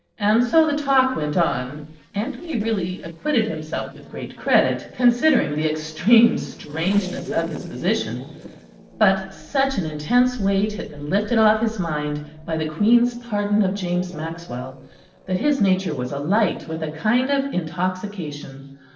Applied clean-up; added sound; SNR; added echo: neural separator model SepFormer DNS4.